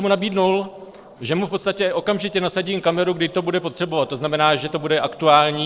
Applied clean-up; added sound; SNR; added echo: neural separator model SepFormer DNS4.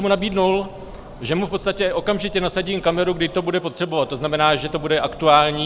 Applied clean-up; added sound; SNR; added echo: none; Train / Breathing; 19 dB; none.